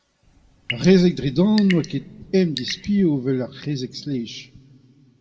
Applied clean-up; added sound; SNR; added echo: none; Drip / Sink (filling or washing) / Water tap, faucet / Water; 15 dB; reverberation time 0.8 s.